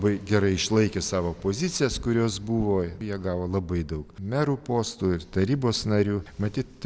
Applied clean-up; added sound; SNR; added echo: none; none; none; none.